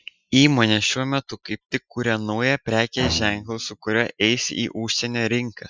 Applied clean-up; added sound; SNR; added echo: classical method Wiener filter.